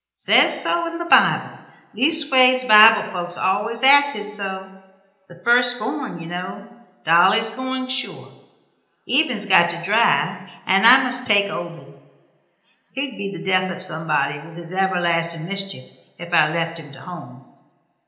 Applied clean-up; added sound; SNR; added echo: none; none; none; reverberation time 0.9 s.